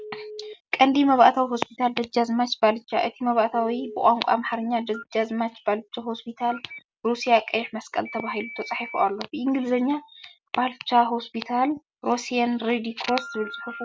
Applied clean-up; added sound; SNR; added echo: none; Telephone; 19 dB; none.